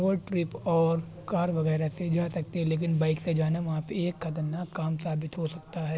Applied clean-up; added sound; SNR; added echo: none; none; none; none.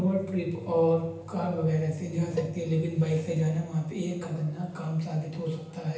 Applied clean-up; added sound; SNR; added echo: none; Cowbell; 13 dB; reverberation time 0.9 s.